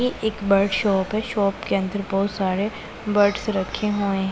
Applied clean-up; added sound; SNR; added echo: none; none; none; none.